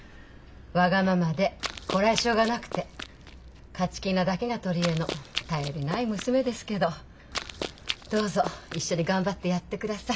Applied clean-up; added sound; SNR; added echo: none; Run; 11 dB; none.